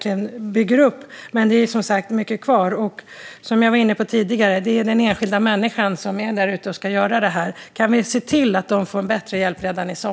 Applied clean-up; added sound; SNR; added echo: none; none; none; none.